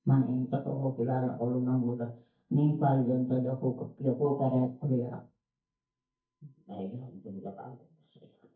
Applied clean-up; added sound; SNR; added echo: neural mask model DeepFilterNet 3.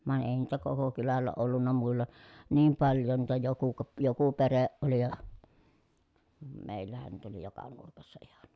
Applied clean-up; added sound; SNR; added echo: none; none; none; none.